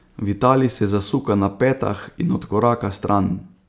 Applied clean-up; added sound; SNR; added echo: none; none; none; none.